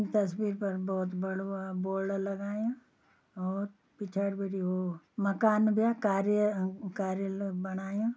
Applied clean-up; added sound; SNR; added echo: none; none; none; none.